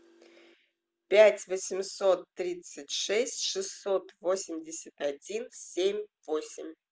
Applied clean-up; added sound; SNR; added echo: none; none; none; none.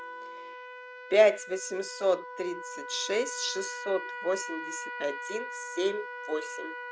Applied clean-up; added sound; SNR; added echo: none; Trumpet; 9 dB; none.